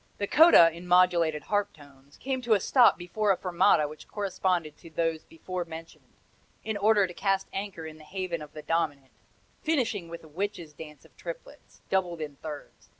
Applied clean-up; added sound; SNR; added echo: none; none; none; none.